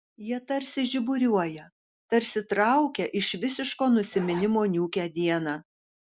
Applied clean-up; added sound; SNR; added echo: neural mask model Resemble Enhance denoiser.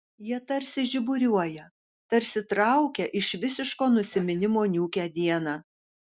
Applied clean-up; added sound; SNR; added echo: neural mask model DeepFilterNet 3.